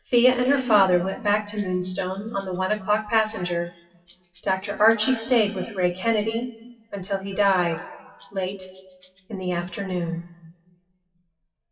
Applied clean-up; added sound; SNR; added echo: classical method WPE with log-MMSE.